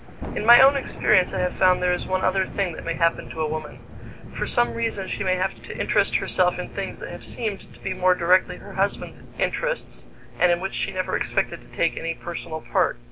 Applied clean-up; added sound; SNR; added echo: none; Thunder / Rain; 13 dB; none.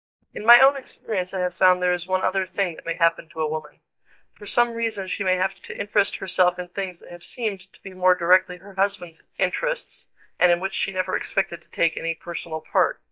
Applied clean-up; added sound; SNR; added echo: neural mask model DeepFilterNet 3.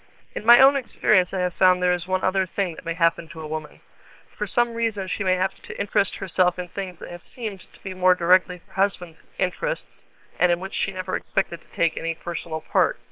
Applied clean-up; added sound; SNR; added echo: neural separator model SepFormer WHAM!.